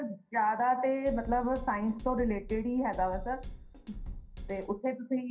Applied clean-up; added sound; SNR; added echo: none; Drum kit; 10 dB; reverberation time 0.3 s.